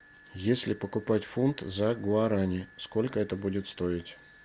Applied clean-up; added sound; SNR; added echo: none; none; none; none.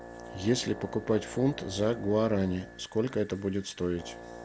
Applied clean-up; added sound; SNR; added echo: none; Brass instrument; 15 dB; none.